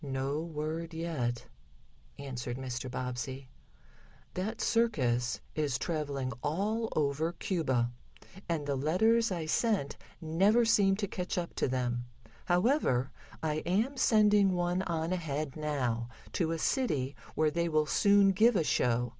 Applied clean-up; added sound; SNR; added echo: none; none; none; none.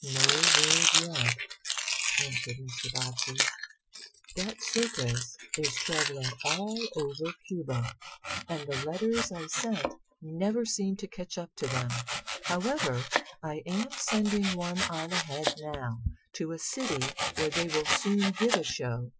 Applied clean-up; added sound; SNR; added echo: classical method Wiener filter.